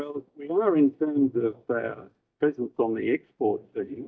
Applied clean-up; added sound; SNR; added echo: neural mask model DeepFilterNet 3.